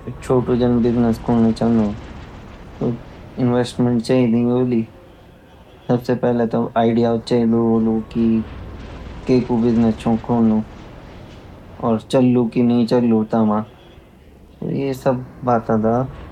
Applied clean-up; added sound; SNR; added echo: none; Aircraft; 18 dB; none.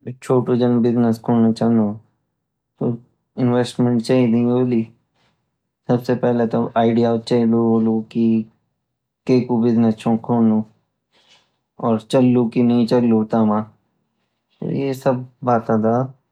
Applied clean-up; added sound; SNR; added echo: none; none; none; none.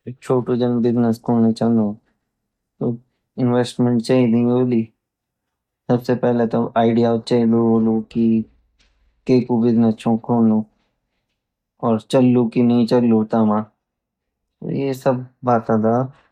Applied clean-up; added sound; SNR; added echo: neural mask model DeepFilterNet 3.